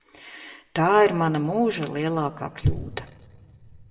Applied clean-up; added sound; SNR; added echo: none; none; none; reverberation time 0.9 s.